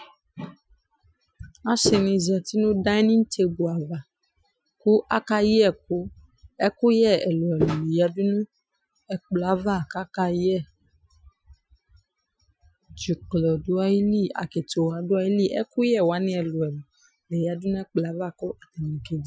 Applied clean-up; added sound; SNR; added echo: classical method Wiener filter.